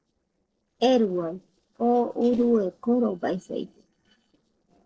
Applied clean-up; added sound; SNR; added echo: neural separator model SepFormer DNS4.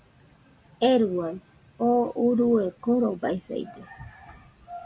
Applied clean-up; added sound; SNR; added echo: none; none; none; none.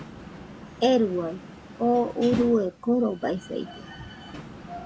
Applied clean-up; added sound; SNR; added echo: none; Slam; 14 dB; none.